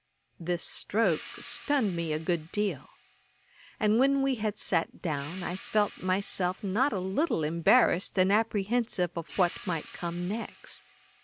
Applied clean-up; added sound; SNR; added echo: none; Hi-hat; 19 dB; none.